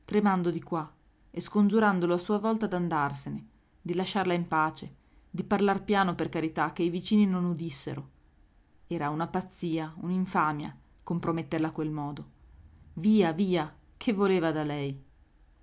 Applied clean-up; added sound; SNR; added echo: none; none; none; none.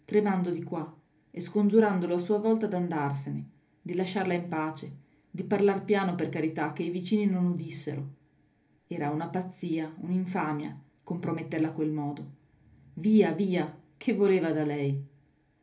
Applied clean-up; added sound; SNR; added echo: none; none; none; reverberation time 0.3 s.